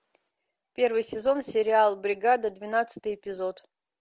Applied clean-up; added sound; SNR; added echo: none; none; none; none.